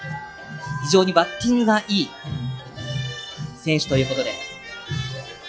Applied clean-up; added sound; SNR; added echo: classical method log-MMSE.